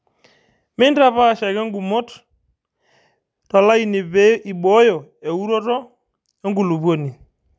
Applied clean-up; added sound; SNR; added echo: none; none; none; none.